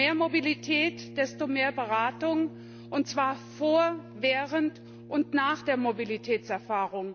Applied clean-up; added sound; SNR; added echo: none; Brass instrument; 17 dB; none.